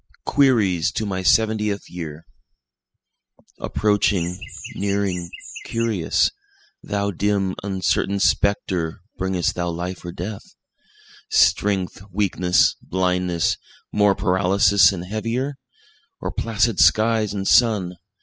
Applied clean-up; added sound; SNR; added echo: classical method spectral subtraction.